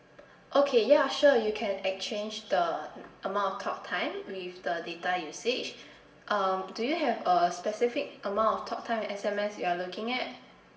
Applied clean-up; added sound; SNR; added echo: none; none; none; reverberation time 0.9 s.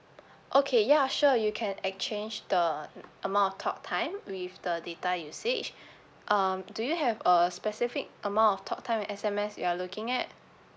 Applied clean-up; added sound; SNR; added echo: none; none; none; none.